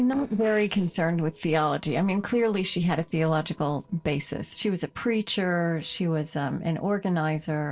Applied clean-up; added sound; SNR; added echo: neural separator model SepFormer DNS4.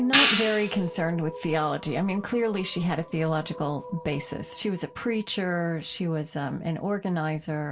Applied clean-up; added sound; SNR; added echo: none; Hi-hat; -4 dB; reverberation time 0.2 s.